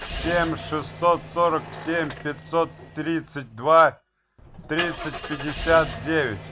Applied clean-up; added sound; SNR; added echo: none; Engine starting / Car; 11 dB; none.